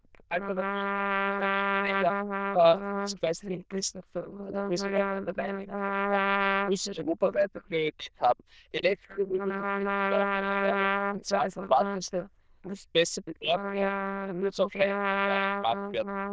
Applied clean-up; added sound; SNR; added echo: neural diffusion model UNIVERSE++.